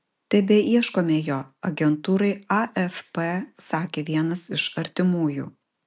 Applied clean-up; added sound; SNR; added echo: none; none; none; none.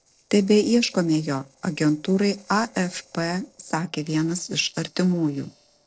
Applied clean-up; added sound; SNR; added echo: neural separator model SepFormer DNS4.